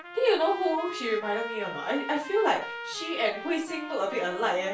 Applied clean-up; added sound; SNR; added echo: none; Trumpet; 11 dB; reverberation time 0.3 s.